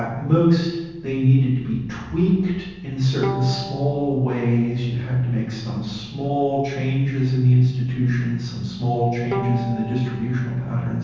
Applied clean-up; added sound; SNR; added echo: none; Bowed string instrument; 16 dB; reverberation time 1.1 s.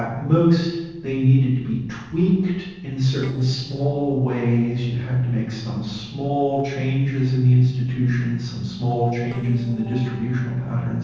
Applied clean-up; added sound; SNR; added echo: neural separator model SepFormer DNS4.